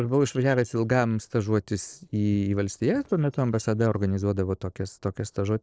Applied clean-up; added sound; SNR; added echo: neural separator model SepFormer DNS4.